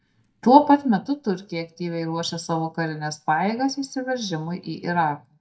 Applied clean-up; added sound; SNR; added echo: neural mask model DeepFilterNet 3.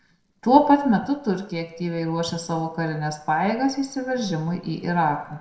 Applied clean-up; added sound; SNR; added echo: neural separator model SepFormer DNS4.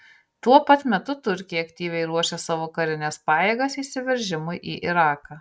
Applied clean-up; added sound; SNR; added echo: none; none; none; none.